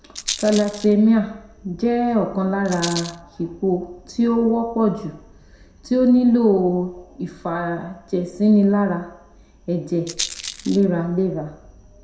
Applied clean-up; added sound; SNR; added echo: none; Rattle; 16 dB; reverberation time 0.5 s.